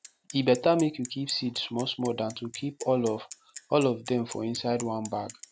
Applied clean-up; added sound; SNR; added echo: none; Bicycle; 18 dB; none.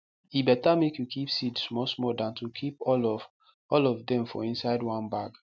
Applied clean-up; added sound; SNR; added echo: none; none; none; none.